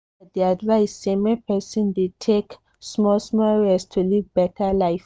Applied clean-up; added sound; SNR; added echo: none; none; none; none.